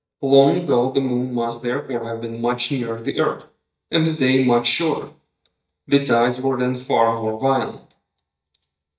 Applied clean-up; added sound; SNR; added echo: neural mask model DeepFilterNet 3.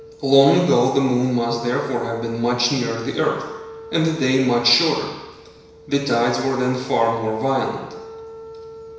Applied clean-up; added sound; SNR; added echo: none; Wind instrument, woodwind instrument; 19 dB; reverberation time 1.0 s.